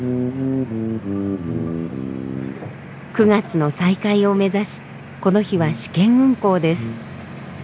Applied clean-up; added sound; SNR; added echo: none; Brass instrument; 13 dB; none.